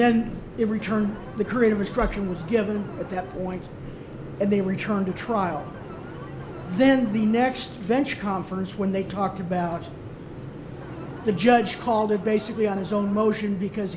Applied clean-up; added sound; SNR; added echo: none; Alarm; 19 dB; none.